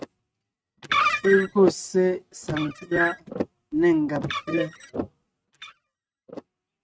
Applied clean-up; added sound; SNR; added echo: neural mask model RNNoise.